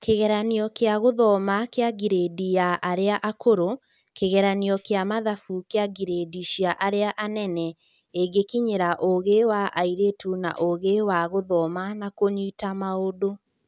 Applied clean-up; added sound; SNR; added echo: none; Tambourine; 19 dB; none.